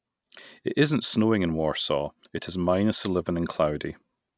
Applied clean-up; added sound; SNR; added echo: none; none; none; none.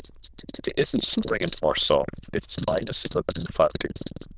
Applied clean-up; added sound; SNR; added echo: neural diffusion model UNIVERSE++.